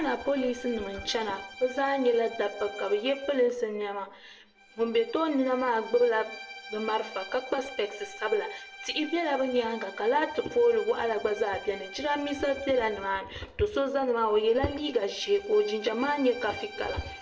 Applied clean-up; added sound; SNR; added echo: none; Bowed string instrument; 16 dB; reverberation time 0.6 s.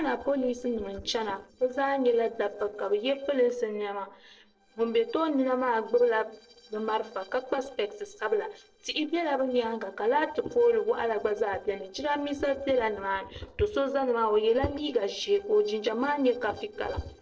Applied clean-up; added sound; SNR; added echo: neural separator model SepFormer DNS4.